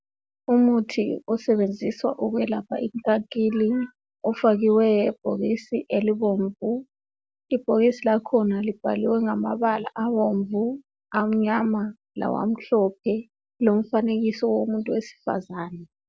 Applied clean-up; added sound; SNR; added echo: none; none; none; none.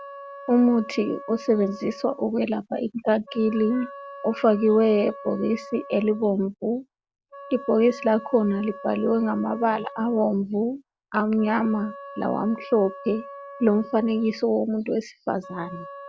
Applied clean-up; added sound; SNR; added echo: none; Wind instrument, woodwind instrument; 17 dB; none.